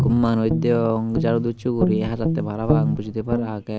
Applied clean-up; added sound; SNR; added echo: none; Guitar; 2 dB; none.